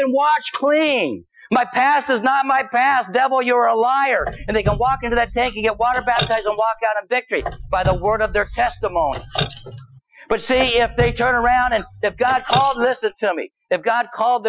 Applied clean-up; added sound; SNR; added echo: classical method Wiener filter.